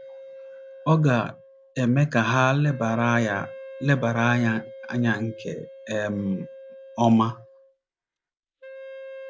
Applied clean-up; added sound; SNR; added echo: none; Wind instrument, woodwind instrument; 17 dB; none.